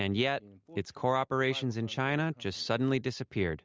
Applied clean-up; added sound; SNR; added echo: none; none; none; none.